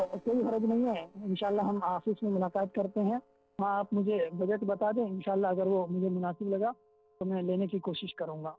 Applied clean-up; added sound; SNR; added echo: neural separator model SepFormer DNS4.